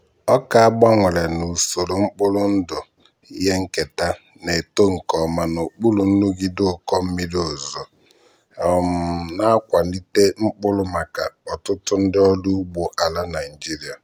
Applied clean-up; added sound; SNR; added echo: none; none; none; none.